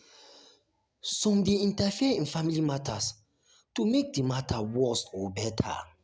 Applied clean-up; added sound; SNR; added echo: none; none; none; none.